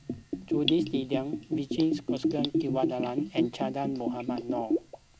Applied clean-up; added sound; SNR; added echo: none; Bathtub (filling or washing) / Gurgling; 0 dB; none.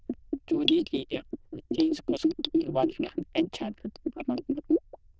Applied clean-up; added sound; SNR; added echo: neural diffusion model UNIVERSE++.